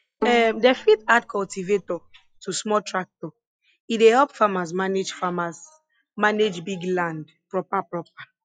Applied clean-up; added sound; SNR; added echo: classical method log-MMSE.